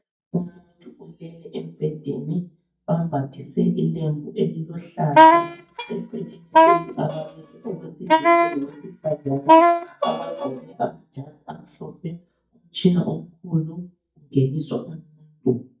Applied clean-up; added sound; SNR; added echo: neural mask model DeepFilterNet 3.